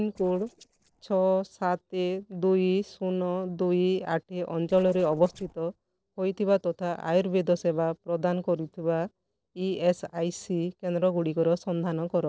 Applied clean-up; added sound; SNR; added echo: neural separator model SepFormer DNS4.